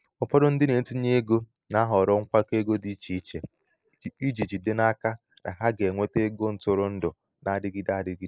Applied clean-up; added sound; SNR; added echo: neural mask model Resemble Enhance denoiser.